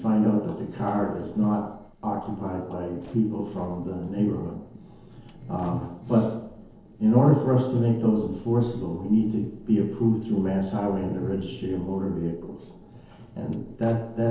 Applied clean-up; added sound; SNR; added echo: neural separator model SepFormer DNS4.